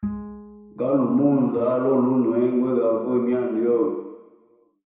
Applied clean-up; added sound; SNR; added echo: none; Bowed string instrument; 17 dB; reverberation time 1.0 s.